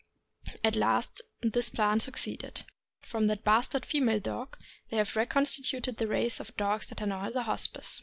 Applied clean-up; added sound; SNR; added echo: none; none; none; none.